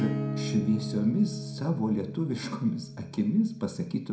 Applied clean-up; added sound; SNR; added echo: none; Acoustic guitar / Strum; 6 dB; reverberation time 0.4 s.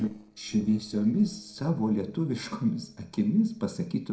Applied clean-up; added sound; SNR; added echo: neural separator model SepFormer DNS4.